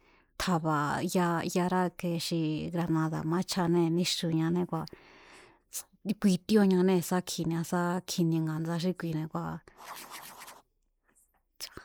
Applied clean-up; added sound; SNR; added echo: neural mask model Resemble Enhance denoiser.